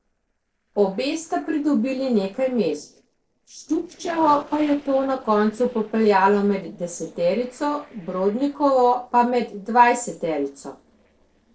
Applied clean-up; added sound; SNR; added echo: neural separator model SepFormer DNS4.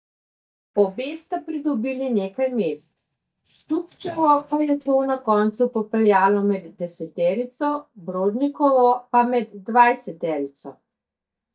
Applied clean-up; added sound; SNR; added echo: neural mask model DeepFilterNet 3.